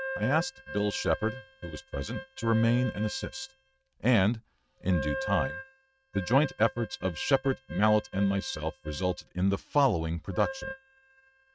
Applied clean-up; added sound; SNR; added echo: neural mask model RNNoise.